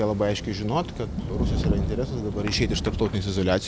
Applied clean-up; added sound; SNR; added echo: none; Thunder; 3 dB; none.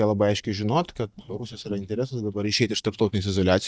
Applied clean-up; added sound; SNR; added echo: neural mask model DeepFilterNet 3.